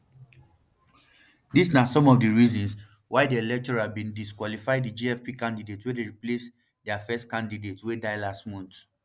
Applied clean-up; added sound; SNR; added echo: none; none; none; none.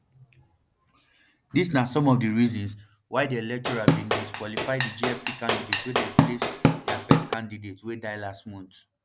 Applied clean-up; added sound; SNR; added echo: none; Drum / Drum kit; -4 dB; none.